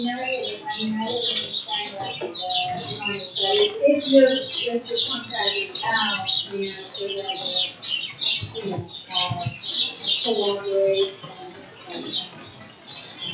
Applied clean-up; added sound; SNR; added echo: classical method WPE with log-MMSE.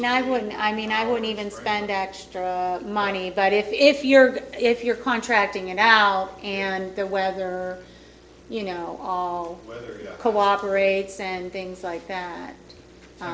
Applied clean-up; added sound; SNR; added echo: none; none; none; none.